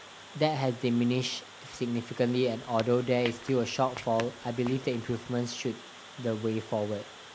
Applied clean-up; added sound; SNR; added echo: none; Water + Squeak / Walk, footsteps; 16 dB; none.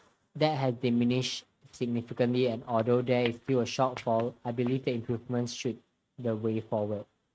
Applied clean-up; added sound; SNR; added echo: neural mask model RNNoise.